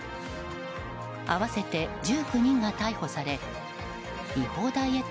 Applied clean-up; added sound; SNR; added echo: none; none; none; none.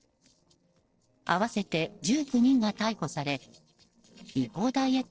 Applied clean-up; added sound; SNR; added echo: neural separator model SepFormer DNS4.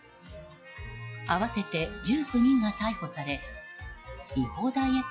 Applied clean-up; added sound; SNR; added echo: classical method log-MMSE.